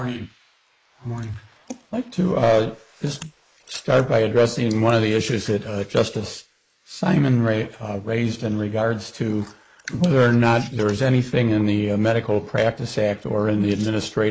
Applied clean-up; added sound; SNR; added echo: neural mask model Resemble Enhance denoiser.